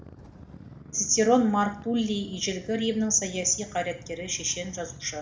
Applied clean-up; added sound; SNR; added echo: none; Motorcycle; 18 dB; reverberation time 0.5 s.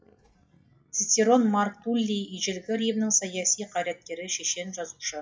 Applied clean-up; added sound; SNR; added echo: classical method WPE with log-MMSE.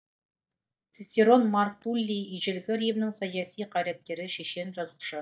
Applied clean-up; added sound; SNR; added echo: neural mask model DeepFilterNet 3.